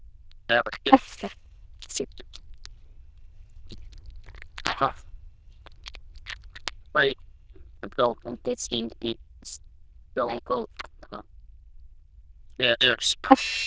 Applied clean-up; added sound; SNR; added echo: neural diffusion model UNIVERSE++.